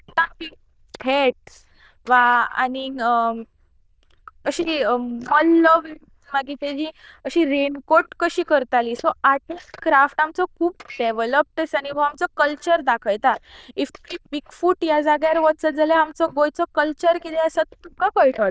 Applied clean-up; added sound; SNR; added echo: neural diffusion model UNIVERSE++.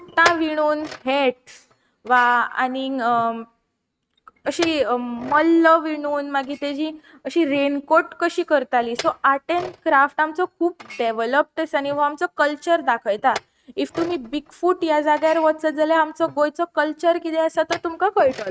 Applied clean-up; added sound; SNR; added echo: neural mask model RNNoise.